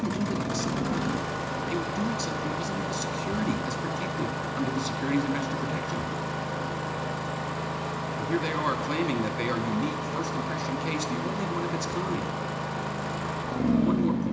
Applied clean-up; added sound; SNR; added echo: none; Engine starting; -3 dB; reverberation time 0.8 s.